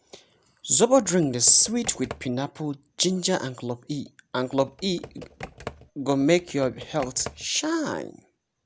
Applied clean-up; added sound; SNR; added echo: none; Computer keyboard; 17 dB; none.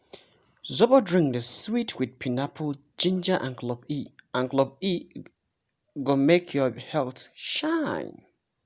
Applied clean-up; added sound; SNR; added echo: none; none; none; none.